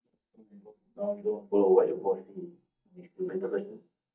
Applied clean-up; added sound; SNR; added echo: neural mask model DeepFilterNet 3.